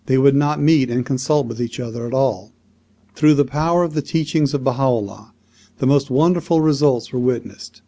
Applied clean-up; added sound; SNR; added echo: none; none; none; none.